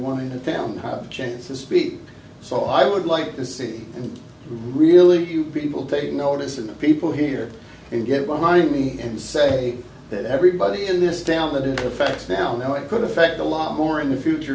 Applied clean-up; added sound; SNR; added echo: none; none; none; none.